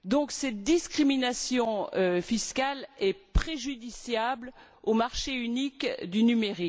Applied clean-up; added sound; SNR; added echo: none; none; none; none.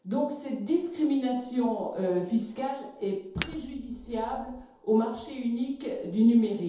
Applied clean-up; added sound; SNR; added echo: none; Shatter; 12 dB; reverberation time 0.8 s.